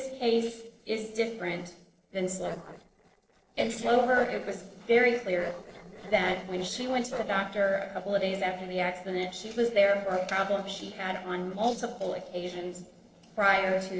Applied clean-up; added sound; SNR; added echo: neural separator model SepFormer DNS4.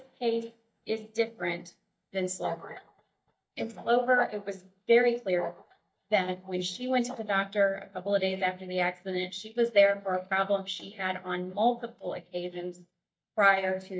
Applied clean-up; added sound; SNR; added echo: neural mask model DeepFilterNet 3.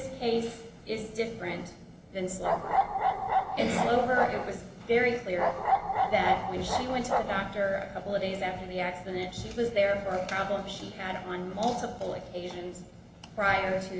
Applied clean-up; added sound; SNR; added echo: none; Bark; -2 dB; reverberation time 0.8 s.